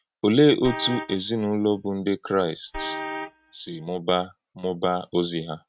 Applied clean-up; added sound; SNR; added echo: neural mask model RNNoise.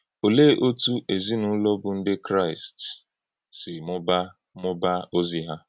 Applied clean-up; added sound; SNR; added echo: none; none; none; none.